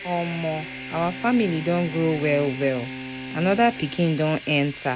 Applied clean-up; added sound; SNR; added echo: none; Train + Bowed string instrument; 12 dB; none.